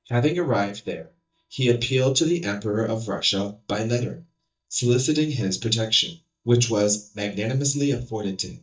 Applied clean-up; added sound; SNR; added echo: neural mask model DeepFilterNet 3.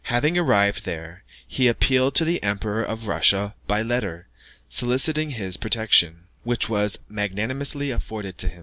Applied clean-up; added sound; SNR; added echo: none; none; none; none.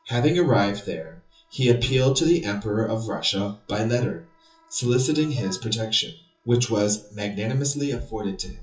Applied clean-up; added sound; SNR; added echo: classical method WPE with log-MMSE.